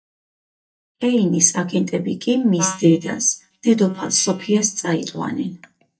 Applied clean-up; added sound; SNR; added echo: neural mask model DeepFilterNet 3.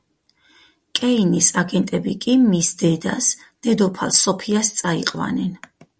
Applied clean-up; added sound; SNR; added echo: none; none; none; none.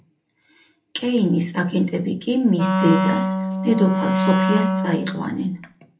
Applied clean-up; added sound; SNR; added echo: none; Wind instrument, woodwind instrument; 0 dB; reverberation time 0.3 s.